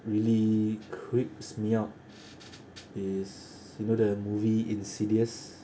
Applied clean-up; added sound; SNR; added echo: none; none; none; none.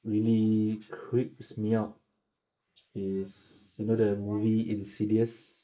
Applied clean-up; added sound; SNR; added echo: neural mask model Resemble Enhance denoiser.